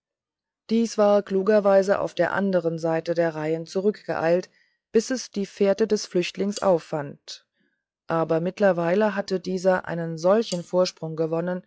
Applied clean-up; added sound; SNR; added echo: classical method log-MMSE.